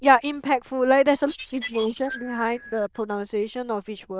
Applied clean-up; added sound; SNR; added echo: neural diffusion model UNIVERSE++.